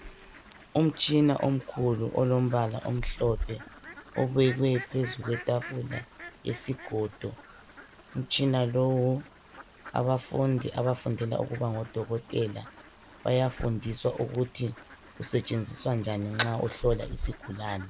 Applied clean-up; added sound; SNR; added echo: none; Fowl; 14 dB; none.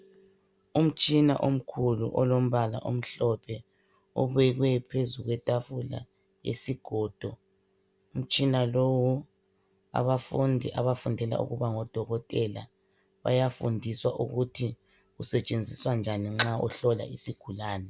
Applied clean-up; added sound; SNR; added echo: none; none; none; none.